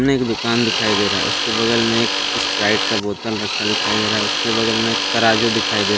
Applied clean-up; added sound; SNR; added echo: none; Tools; 0 dB; none.